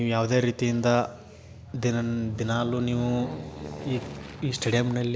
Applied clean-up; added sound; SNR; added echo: none; Aircraft; 14 dB; none.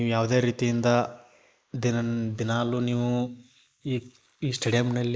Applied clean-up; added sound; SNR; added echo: neural mask model Resemble Enhance denoiser.